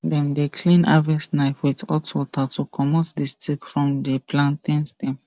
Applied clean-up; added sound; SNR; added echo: none; none; none; none.